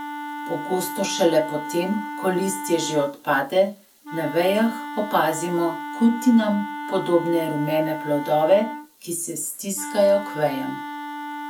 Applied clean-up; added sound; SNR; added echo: none; Wind instrument, woodwind instrument; 10 dB; none.